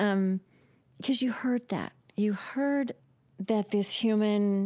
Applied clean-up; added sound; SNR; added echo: none; none; none; none.